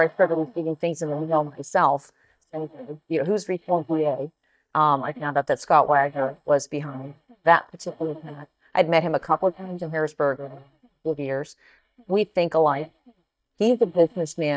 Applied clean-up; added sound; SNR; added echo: neural mask model DeepFilterNet 3.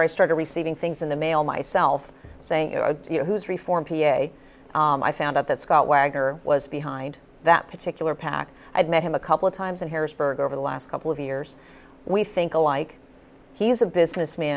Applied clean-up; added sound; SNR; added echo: none; none; none; none.